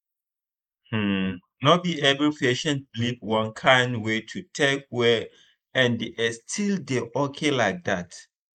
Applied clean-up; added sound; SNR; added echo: neural mask model Resemble Enhance denoiser.